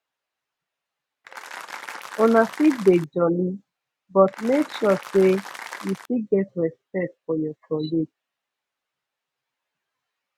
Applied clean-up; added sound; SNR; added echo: none; Applause; 13 dB; none.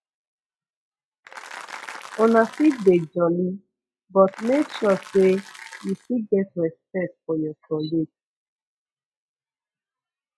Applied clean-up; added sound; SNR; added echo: classical method log-MMSE.